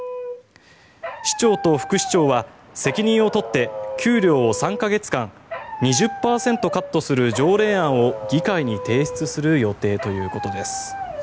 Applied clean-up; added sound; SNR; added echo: none; Dog; 10 dB; none.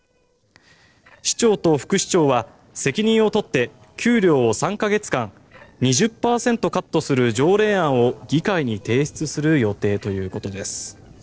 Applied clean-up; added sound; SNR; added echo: neural separator model SepFormer DNS4.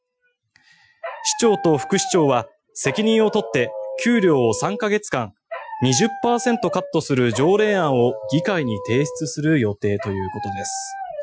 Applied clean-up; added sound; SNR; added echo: classical method Wiener filter.